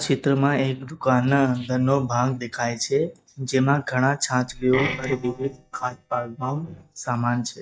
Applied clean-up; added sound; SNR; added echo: neural mask model DeepFilterNet 3.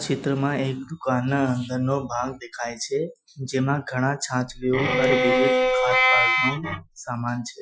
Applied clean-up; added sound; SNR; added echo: classical method Wiener filter.